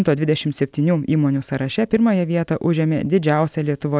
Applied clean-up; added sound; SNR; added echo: none; none; none; none.